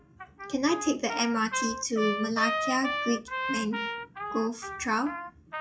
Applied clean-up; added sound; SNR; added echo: classical method WPE with log-MMSE.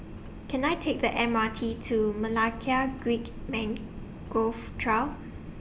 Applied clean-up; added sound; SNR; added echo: none; none; none; none.